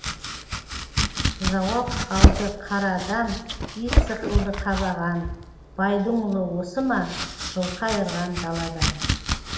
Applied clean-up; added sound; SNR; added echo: none; Domestic sounds, home sounds; -1 dB; reverberation time 0.8 s.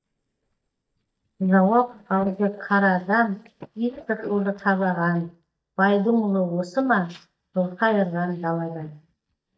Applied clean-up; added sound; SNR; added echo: neural mask model DeepFilterNet 3.